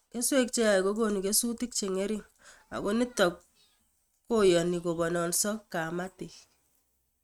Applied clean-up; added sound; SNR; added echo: neural mask model RNNoise.